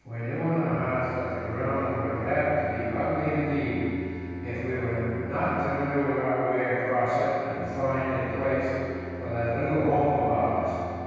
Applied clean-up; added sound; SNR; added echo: none; Bowed string instrument; 11 dB; reverberation time 2.2 s.